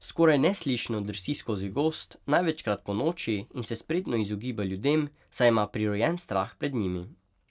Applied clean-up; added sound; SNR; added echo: none; none; none; none.